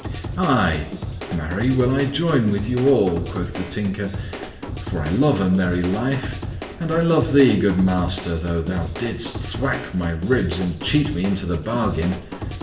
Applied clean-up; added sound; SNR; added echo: none; Drum / Drum kit; 9 dB; reverberation time 0.7 s.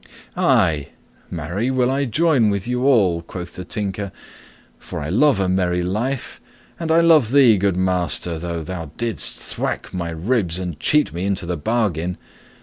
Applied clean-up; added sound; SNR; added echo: none; none; none; none.